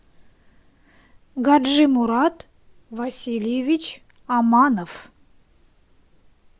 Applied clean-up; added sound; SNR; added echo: none; none; none; none.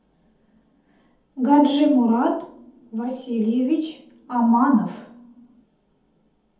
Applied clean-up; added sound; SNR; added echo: none; none; none; reverberation time 0.6 s.